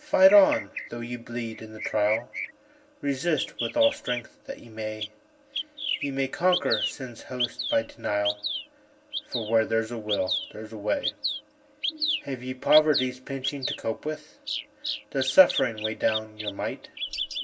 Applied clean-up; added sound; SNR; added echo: none; Bird vocalization, bird call, bird song; 7 dB; reverberation time 0.1 s.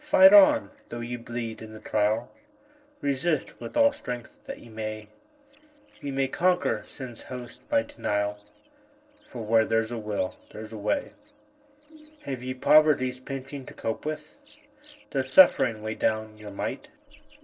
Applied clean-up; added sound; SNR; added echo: neural separator model SepFormer DNS4.